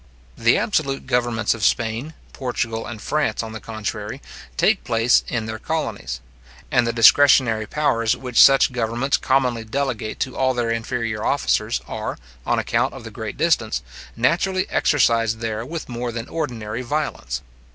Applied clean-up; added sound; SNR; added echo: none; none; none; none.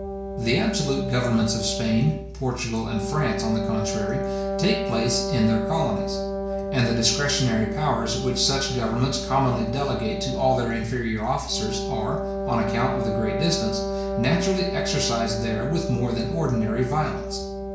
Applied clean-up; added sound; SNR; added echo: none; Wind instrument, woodwind instrument; 5 dB; reverberation time 0.6 s.